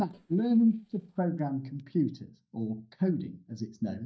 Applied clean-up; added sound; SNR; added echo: neural mask model DeepFilterNet 3.